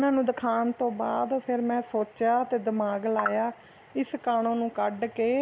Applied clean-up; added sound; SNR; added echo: none; none; none; none.